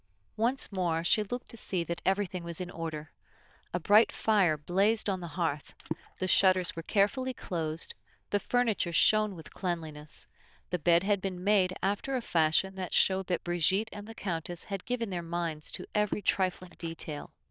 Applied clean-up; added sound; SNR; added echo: neural diffusion model UNIVERSE++.